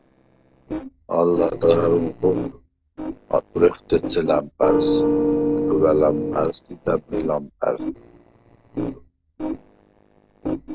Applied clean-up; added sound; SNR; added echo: neural separator model SepFormer DNS4.